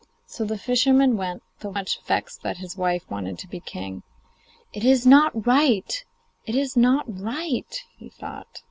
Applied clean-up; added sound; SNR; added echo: none; none; none; none.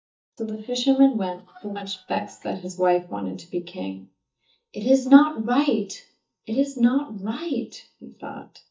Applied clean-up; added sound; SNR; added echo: neural mask model DeepFilterNet 3.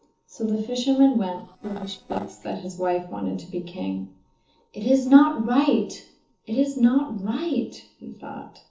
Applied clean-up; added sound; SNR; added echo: neural separator model SepFormer DNS4.